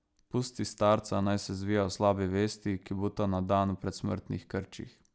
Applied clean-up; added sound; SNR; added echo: none; none; none; none.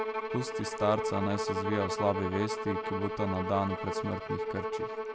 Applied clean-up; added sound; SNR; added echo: none; Bowed string instrument; 1 dB; none.